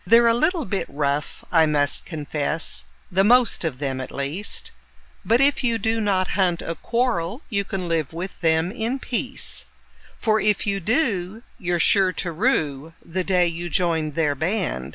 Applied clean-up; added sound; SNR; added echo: none; none; none; none.